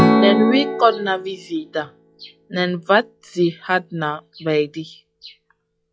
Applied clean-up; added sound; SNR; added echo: classical method log-MMSE.